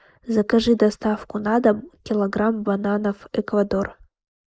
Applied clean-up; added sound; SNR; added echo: neural mask model Resemble Enhance denoiser.